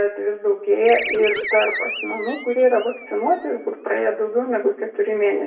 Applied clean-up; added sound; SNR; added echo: none; Animal; 8 dB; reverberation time 0.6 s.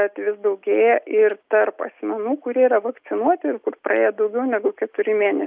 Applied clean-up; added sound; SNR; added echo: none; none; none; none.